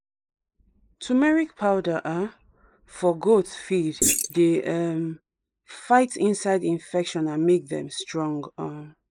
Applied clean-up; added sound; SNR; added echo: neural mask model Resemble Enhance denoiser.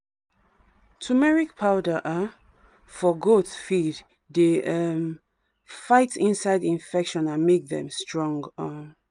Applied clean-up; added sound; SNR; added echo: none; none; none; none.